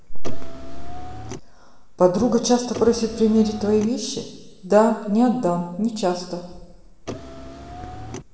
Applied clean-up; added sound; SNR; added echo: none; Car; 14 dB; reverberation time 1.2 s.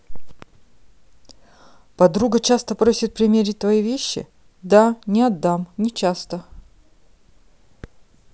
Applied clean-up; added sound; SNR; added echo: none; none; none; none.